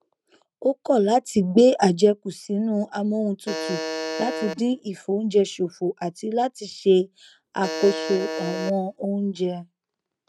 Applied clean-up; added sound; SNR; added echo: neural mask model RNNoise.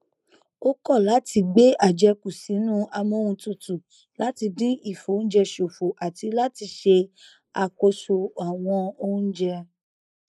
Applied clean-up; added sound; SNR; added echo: neural mask model Resemble Enhance denoiser.